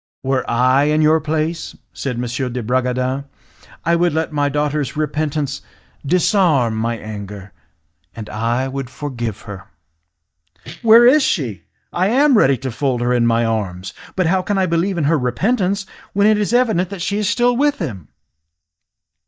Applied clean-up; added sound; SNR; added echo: neural mask model DeepFilterNet 3.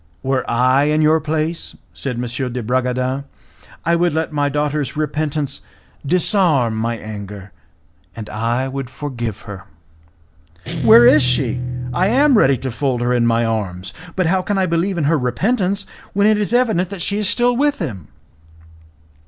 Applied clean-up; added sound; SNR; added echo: none; Guitar; 6 dB; none.